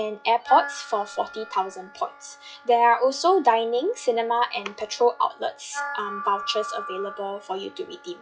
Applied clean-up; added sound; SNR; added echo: classical method log-MMSE.